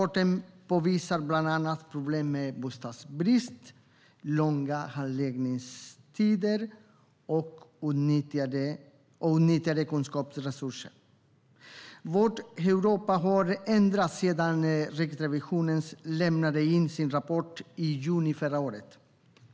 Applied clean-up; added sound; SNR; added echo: none; none; none; none.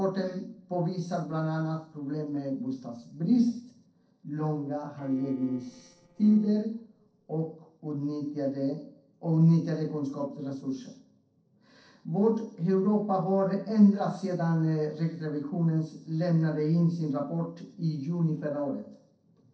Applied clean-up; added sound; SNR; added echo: neural separator model SepFormer DNS4.